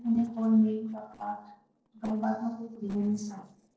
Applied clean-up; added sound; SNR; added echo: neural separator model SepFormer DNS4.